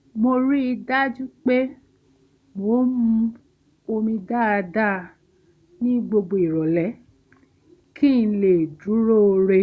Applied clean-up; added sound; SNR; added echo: none; none; none; none.